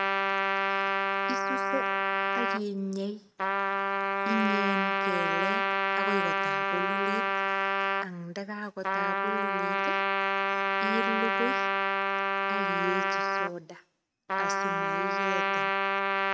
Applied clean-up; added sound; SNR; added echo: neural mask model RNNoise.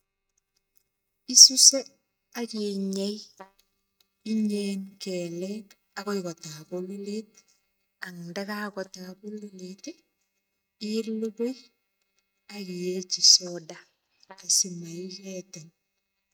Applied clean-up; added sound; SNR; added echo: neural mask model DeepFilterNet 3.